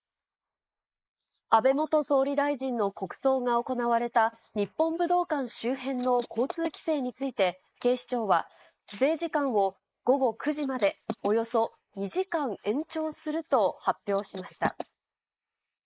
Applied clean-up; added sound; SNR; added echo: neural mask model Resemble Enhance denoiser.